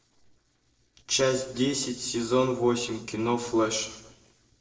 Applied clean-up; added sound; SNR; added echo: neural separator model SepFormer DNS4.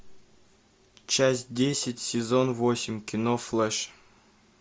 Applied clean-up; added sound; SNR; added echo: none; none; none; none.